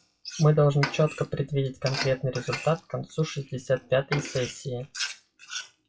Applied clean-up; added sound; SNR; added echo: classical method WPE with log-MMSE.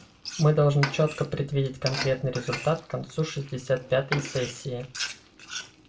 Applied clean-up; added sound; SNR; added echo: none; Frying (food); 11 dB; reverberation time 0.2 s.